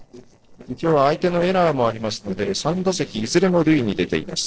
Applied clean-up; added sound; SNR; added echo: neural separator model SepFormer DNS4.